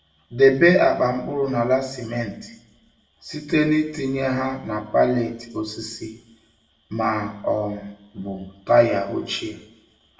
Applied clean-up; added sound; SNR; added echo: none; none; none; reverberation time 0.6 s.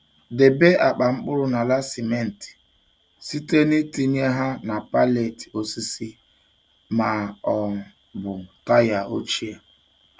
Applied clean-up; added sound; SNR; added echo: none; none; none; none.